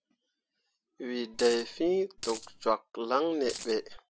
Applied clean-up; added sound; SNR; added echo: none; Coin (dropping); 12 dB; none.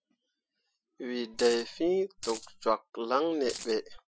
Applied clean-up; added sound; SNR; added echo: classical method Wiener filter.